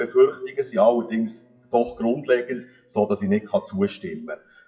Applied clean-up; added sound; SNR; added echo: classical method WPE with log-MMSE.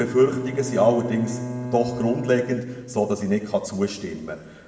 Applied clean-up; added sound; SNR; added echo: none; Bowed string instrument; 10 dB; reverberation time 1.6 s.